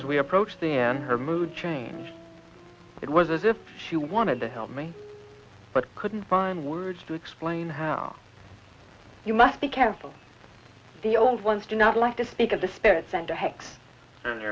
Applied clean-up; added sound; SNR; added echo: none; none; none; none.